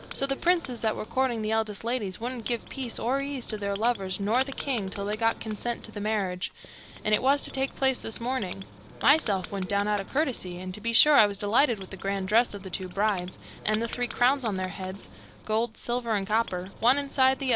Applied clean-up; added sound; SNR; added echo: none; Writing; 16 dB; none.